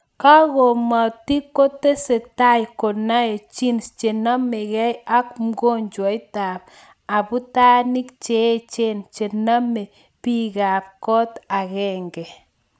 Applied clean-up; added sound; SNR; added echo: none; none; none; none.